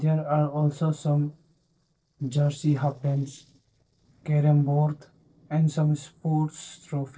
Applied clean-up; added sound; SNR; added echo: neural separator model SepFormer DNS4.